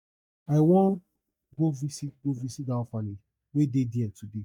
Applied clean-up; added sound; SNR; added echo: neural mask model DeepFilterNet 3.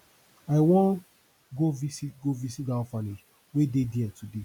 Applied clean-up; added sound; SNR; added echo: none; none; none; none.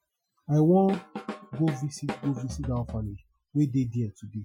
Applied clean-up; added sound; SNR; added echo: classical method Wiener filter.